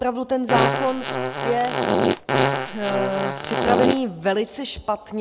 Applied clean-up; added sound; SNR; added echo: none; Fart; -2 dB; none.